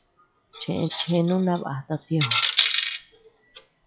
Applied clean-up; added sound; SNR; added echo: classical method log-MMSE.